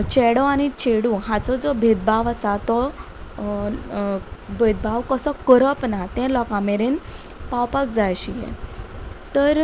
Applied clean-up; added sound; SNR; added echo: none; none; none; none.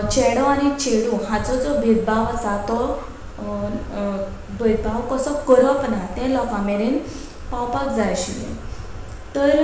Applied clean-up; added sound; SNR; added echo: none; none; none; reverberation time 0.9 s.